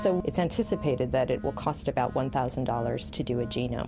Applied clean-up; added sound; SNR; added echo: none; Wind instrument, woodwind instrument; 15 dB; none.